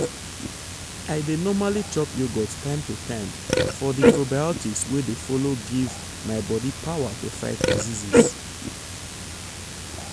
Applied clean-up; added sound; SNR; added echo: none; Burping, eructation; -1 dB; none.